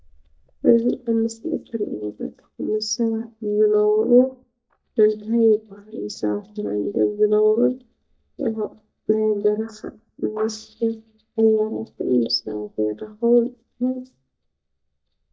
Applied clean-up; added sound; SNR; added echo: neural mask model DeepFilterNet 3.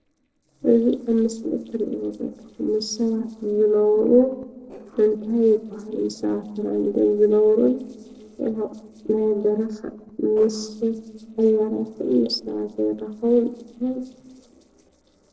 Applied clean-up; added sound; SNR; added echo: neural separator model SepFormer DNS4.